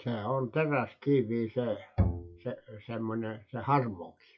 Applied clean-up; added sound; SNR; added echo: classical method WPE with log-MMSE.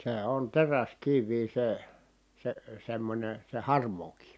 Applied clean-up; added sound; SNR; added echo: none; none; none; none.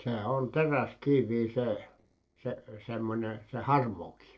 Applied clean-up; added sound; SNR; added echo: neural separator model SepFormer DNS4.